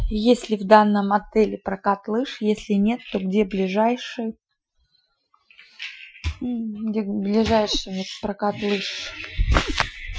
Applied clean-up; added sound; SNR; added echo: classical method Wiener filter.